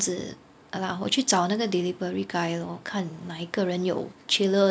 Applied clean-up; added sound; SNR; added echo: none; none; none; none.